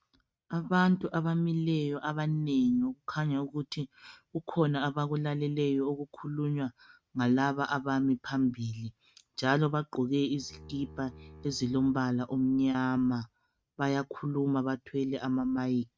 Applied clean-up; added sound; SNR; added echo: neural mask model RNNoise.